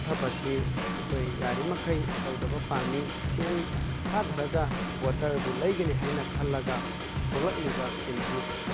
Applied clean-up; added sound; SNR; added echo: none; Drum / Drum kit; -2 dB; none.